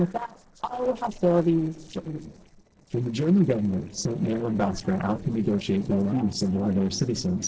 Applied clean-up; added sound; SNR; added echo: neural separator model SepFormer DNS4.